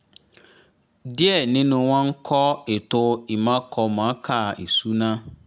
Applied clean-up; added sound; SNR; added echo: none; none; none; none.